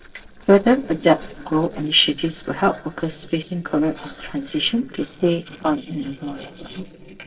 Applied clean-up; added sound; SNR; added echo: neural separator model SepFormer DNS4.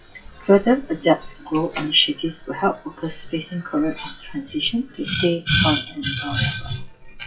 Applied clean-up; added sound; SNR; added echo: classical method WPE with log-MMSE.